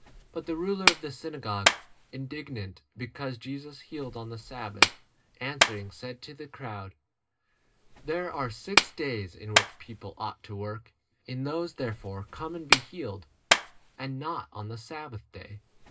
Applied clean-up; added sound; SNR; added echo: none; Clapping; -4 dB; reverberation time 0.2 s.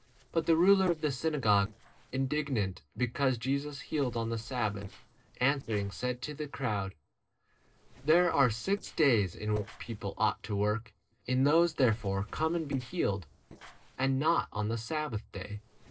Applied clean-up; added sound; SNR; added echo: neural separator model SepFormer DNS4.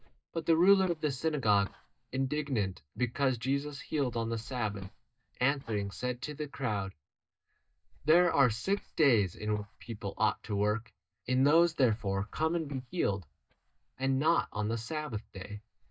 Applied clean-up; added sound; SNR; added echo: neural mask model DeepFilterNet 3.